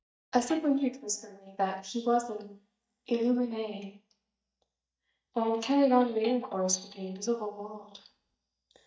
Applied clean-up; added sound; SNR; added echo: neural mask model DeepFilterNet 3.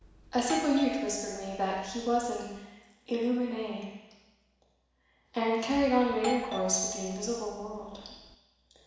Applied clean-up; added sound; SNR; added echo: none; Doorbell; 9 dB; reverberation time 1.1 s.